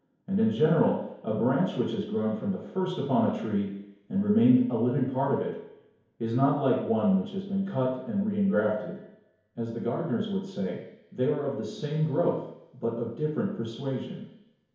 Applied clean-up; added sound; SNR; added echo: none; none; none; reverberation time 1.0 s.